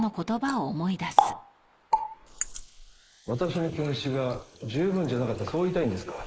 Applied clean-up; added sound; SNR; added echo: neural mask model Resemble Enhance denoiser.